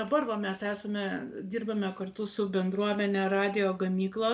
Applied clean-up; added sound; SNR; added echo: none; none; none; none.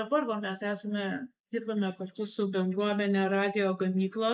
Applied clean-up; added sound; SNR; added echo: neural mask model Resemble Enhance denoiser.